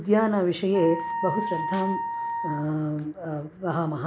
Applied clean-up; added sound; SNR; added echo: none; Wind instrument, woodwind instrument; 6 dB; none.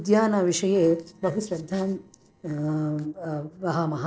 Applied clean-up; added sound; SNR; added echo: neural separator model SepFormer DNS4.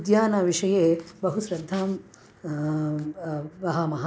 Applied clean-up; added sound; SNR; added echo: none; none; none; none.